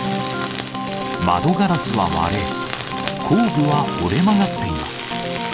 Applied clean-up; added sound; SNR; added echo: none; Tools + Acoustic guitar / Strum; 8 dB; none.